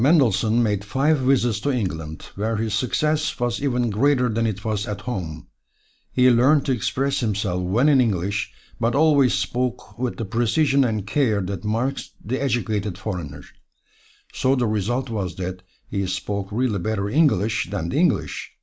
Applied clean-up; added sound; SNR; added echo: none; none; none; none.